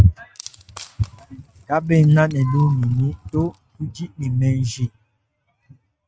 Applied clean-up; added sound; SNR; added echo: neural mask model RNNoise.